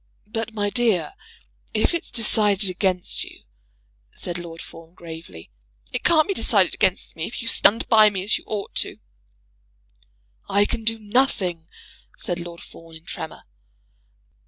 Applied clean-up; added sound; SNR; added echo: none; none; none; none.